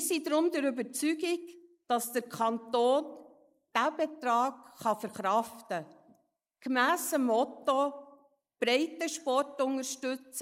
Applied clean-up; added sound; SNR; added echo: neural mask model Resemble Enhance denoiser.